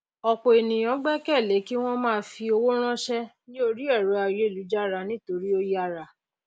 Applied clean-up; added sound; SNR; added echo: none; none; none; none.